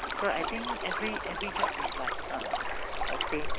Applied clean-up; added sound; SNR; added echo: none; Stream; -5 dB; none.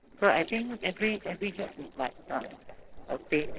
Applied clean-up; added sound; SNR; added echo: neural separator model SepFormer DNS4.